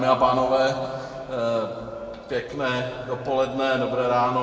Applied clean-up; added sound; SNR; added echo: none; none; none; reverberation time 1.9 s.